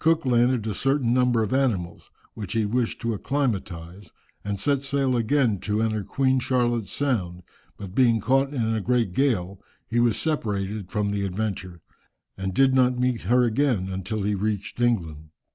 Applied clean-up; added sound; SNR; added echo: none; none; none; none.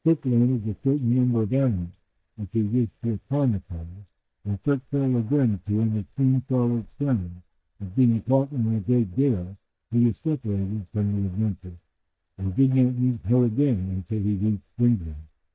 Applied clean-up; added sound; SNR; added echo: neural mask model DeepFilterNet 3.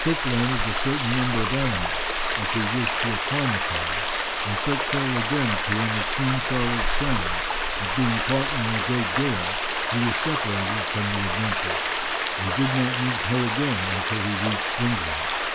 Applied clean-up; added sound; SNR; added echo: none; Stream; -2 dB; none.